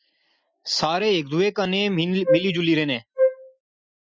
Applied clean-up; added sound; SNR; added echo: classical method Wiener filter.